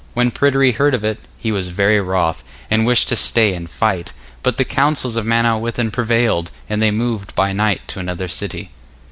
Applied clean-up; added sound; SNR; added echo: none; none; none; none.